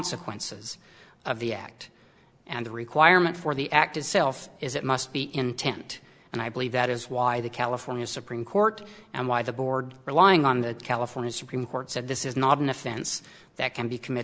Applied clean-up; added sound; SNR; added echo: none; none; none; none.